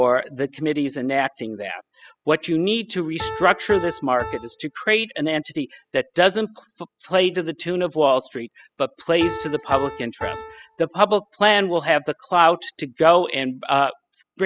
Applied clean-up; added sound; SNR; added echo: classical method spectral subtraction.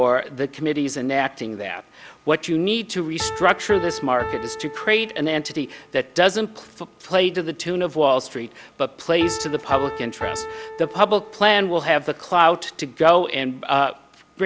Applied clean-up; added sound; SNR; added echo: none; Piano; 15 dB; none.